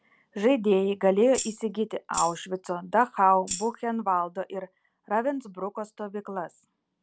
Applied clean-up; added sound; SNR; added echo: none; Tambourine; 10 dB; none.